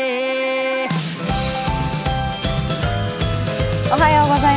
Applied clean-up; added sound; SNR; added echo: none; none; none; none.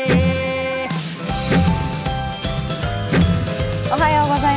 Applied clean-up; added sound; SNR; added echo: none; Electric guitar; 2 dB; none.